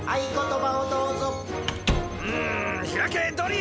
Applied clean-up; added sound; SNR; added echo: none; Squeak / Slam; 6 dB; none.